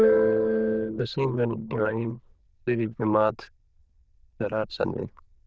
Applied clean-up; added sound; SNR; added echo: neural diffusion model UNIVERSE++.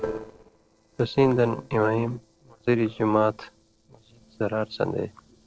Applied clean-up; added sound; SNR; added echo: neural separator model SepFormer DNS4.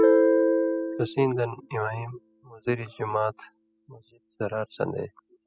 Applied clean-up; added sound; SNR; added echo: classical method spectral subtraction.